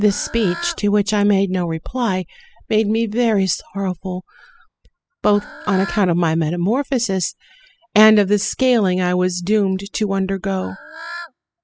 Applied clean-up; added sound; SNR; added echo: classical method spectral subtraction.